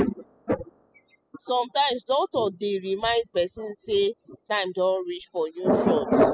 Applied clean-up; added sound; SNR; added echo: classical method spectral subtraction.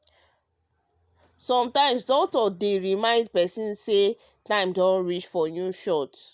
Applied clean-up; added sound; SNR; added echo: none; none; none; none.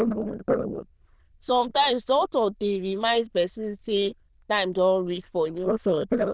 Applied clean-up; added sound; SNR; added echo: neural diffusion model UNIVERSE++.